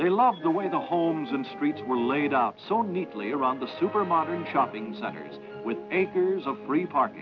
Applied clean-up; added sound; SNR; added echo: none; Wind instrument, woodwind instrument; 17 dB; none.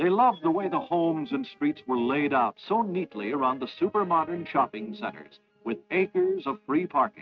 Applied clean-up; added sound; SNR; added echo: neural mask model RNNoise.